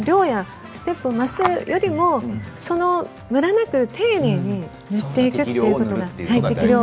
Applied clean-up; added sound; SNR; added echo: none; Telephone; 14 dB; none.